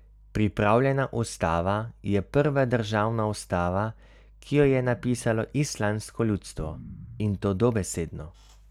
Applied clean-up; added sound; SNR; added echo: none; Explosion; 18 dB; none.